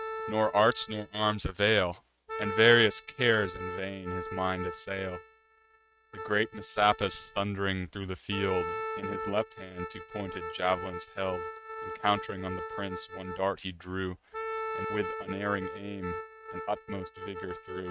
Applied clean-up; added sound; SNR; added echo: neural mask model RNNoise.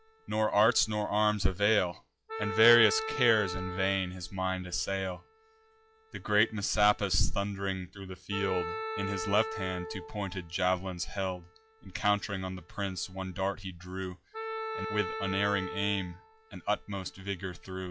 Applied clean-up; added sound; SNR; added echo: classical method log-MMSE.